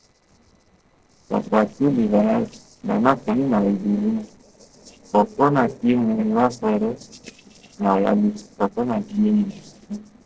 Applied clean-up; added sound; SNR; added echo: neural separator model SepFormer DNS4.